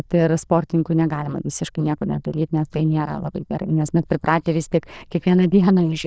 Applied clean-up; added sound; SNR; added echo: neural diffusion model UNIVERSE++.